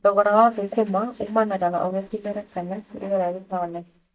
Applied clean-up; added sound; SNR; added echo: neural mask model DeepFilterNet 3.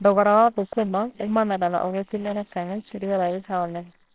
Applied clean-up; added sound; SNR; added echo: neural separator model SepFormer WHAMR!.